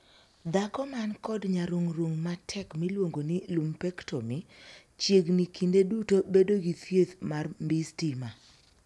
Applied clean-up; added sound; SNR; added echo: none; none; none; none.